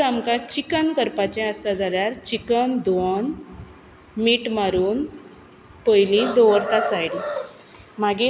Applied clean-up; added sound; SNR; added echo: none; Chicken, rooster; 8 dB; none.